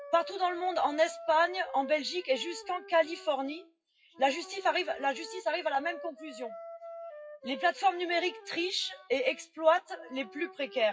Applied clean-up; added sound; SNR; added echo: classical method WPE with log-MMSE.